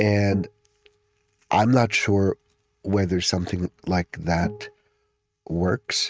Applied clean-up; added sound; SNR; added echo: neural mask model RNNoise.